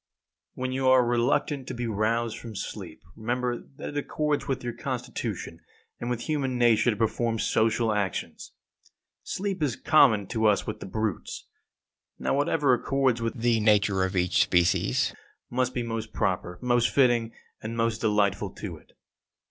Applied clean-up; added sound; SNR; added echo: none; none; none; none.